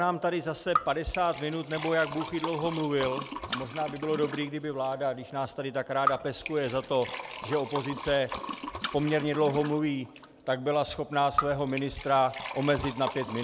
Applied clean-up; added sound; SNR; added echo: none; Liquid; 8 dB; none.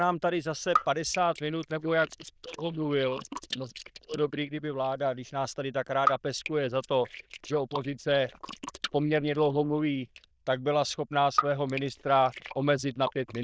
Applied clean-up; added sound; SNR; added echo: neural diffusion model UNIVERSE++.